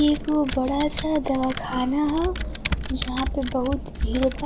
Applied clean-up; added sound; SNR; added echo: none; Computer keyboard; 6 dB; none.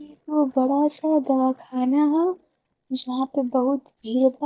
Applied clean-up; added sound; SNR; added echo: neural mask model DeepFilterNet 3.